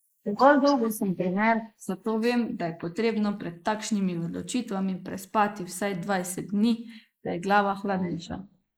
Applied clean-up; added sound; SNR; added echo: neural mask model Resemble Enhance denoiser.